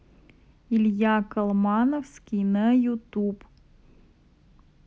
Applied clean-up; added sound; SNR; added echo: none; none; none; none.